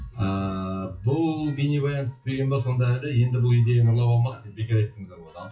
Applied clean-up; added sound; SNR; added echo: classical method WPE with log-MMSE.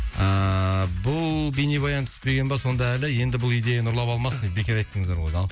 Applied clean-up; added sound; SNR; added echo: none; none; none; none.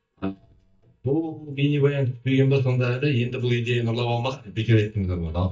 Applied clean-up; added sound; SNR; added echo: neural mask model DeepFilterNet 3.